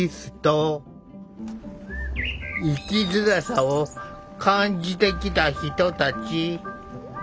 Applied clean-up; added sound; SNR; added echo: none; Bird; 11 dB; none.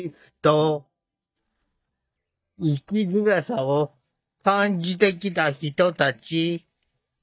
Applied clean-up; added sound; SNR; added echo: neural mask model DeepFilterNet 3.